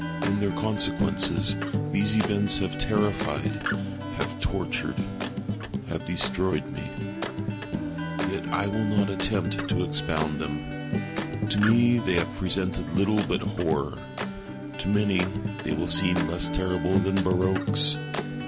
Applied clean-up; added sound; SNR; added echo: none; Acoustic guitar; 2 dB; none.